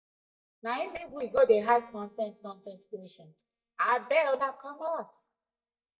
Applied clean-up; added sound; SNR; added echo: neural mask model DeepFilterNet 3.